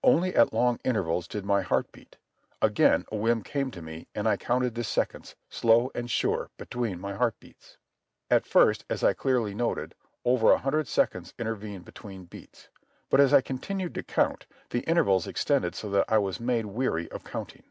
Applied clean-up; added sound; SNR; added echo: none; none; none; none.